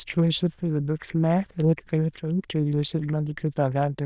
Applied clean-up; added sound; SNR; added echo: neural diffusion model UNIVERSE++.